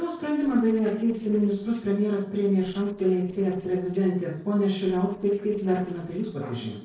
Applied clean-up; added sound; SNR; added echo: neural separator model SepFormer DNS4.